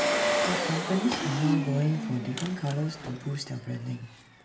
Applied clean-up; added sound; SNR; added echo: none; Engine; 1 dB; reverberation time 0.8 s.